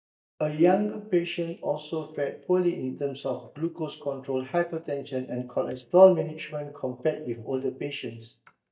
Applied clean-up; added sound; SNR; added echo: neural mask model DeepFilterNet 3.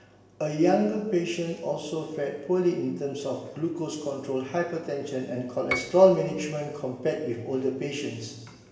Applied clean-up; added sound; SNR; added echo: none; Piano; 10 dB; reverberation time 1.1 s.